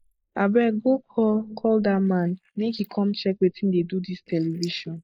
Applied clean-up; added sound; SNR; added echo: neural mask model Resemble Enhance denoiser.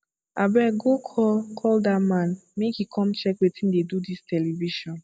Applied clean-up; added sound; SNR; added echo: none; none; none; none.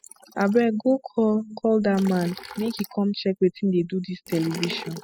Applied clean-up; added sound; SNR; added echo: classical method spectral subtraction.